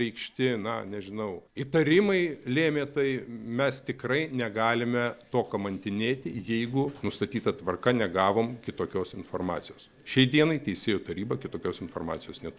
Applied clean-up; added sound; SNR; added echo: neural separator model SepFormer DNS4.